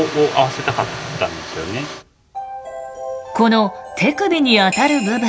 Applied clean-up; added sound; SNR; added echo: none; none; none; none.